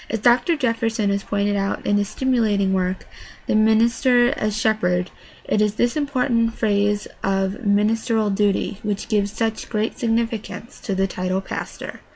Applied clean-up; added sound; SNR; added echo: none; none; none; none.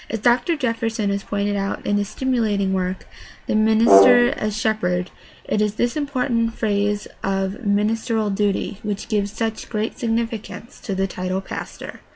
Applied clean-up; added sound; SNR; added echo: none; Brass instrument; -3 dB; none.